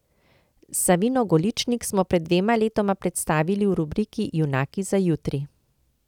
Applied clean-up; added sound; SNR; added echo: none; none; none; none.